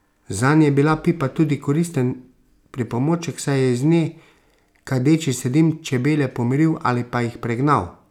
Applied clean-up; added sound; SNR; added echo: none; none; none; none.